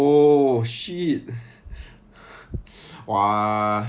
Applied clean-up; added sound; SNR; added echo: none; none; none; none.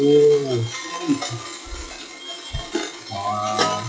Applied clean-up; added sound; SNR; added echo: classical method WPE with log-MMSE.